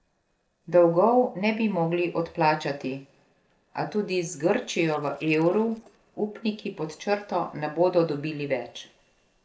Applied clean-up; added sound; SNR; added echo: neural separator model SepFormer DNS4.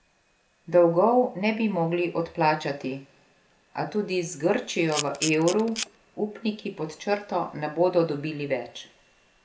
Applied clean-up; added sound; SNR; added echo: none; Camera; 7 dB; none.